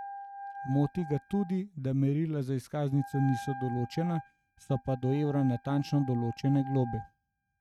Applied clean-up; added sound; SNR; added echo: neural mask model RNNoise.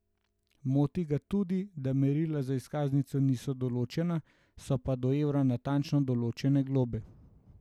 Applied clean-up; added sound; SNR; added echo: none; none; none; none.